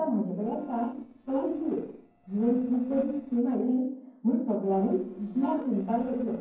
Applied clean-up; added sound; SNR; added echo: neural separator model SepFormer DNS4.